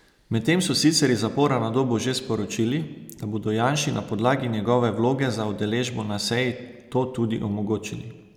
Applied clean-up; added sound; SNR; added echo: none; none; none; none.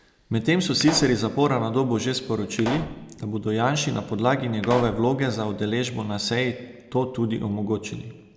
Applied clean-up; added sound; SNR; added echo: none; Explosion; 13 dB; none.